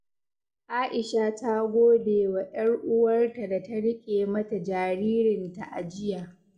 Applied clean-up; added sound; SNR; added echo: none; none; none; reverberation time 0.3 s.